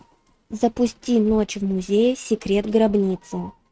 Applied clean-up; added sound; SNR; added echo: neural mask model RNNoise.